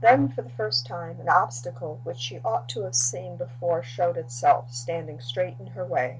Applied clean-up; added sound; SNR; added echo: none; none; none; none.